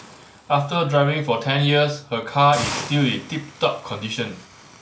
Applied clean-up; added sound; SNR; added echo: none; Hiss; 15 dB; none.